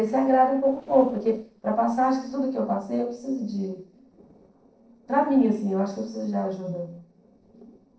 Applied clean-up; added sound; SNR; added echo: neural separator model SepFormer DNS4.